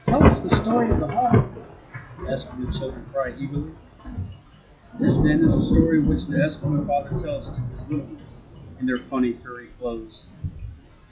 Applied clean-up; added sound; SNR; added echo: classical method log-MMSE.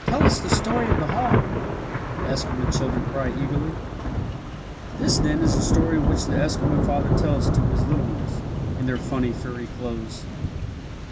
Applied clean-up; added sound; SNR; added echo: none; Thunder / Rain; -5 dB; none.